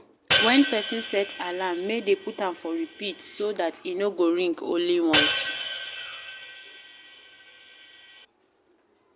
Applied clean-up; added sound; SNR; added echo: none; Hi-hat; 3 dB; none.